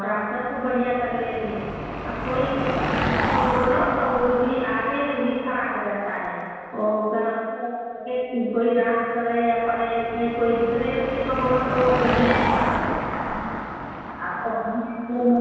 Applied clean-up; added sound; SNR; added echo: none; Car passing by / Engine; 5 dB; reverberation time 1.9 s.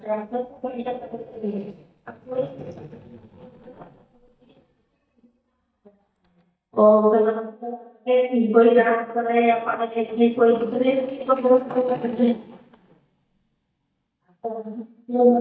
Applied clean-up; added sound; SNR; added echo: neural mask model DeepFilterNet 3.